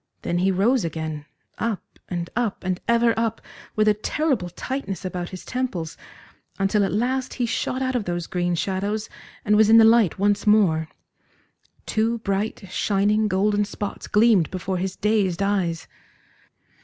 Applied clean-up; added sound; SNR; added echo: none; none; none; none.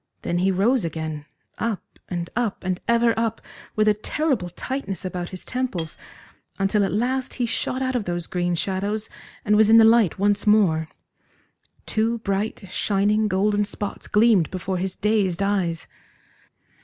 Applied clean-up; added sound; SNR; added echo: none; Cutlery, silverware; 15 dB; none.